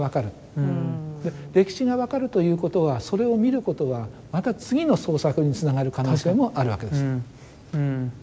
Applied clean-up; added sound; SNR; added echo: none; none; none; none.